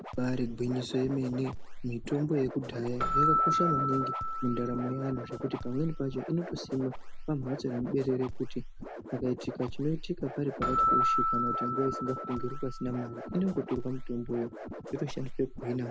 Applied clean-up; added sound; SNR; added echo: none; Scratching (performance technique) + Keyboard (musical); 1 dB; none.